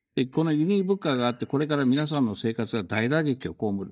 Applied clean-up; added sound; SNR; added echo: neural mask model DeepFilterNet 3.